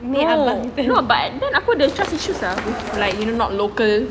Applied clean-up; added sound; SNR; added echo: none; Run; 10 dB; none.